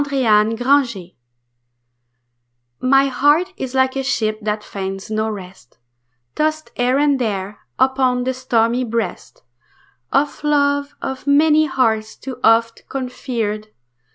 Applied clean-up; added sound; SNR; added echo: none; none; none; none.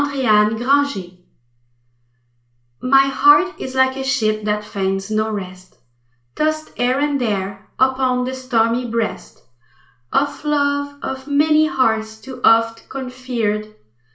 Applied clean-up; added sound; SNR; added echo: none; none; none; reverberation time 0.4 s.